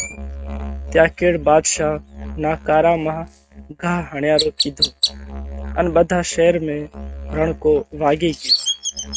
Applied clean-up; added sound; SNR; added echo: neural mask model RNNoise.